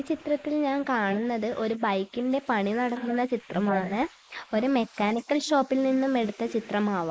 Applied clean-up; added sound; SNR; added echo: neural mask model Resemble Enhance denoiser.